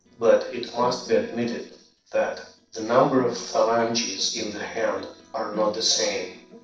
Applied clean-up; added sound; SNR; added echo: neural separator model SepFormer DNS4.